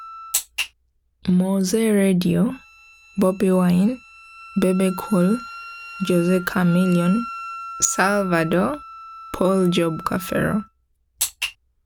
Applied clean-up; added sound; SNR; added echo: none; Wind instrument, woodwind instrument; 16 dB; none.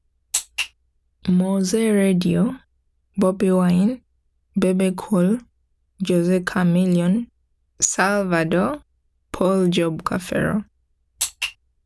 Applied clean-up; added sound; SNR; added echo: none; none; none; none.